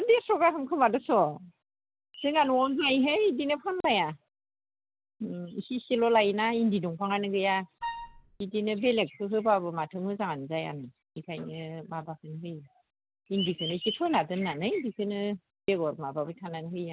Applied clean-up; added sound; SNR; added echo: none; Wind instrument, woodwind instrument; 10 dB; none.